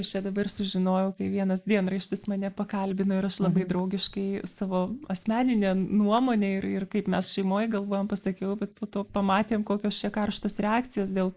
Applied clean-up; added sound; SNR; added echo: neural mask model Resemble Enhance denoiser.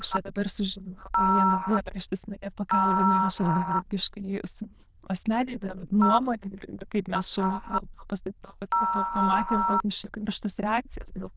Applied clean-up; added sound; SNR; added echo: neural diffusion model UNIVERSE++.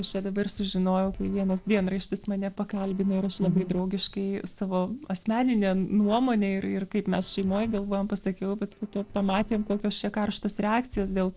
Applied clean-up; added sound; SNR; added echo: neural separator model SepFormer DNS4.